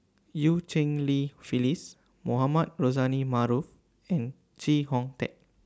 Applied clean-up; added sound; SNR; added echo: none; none; none; none.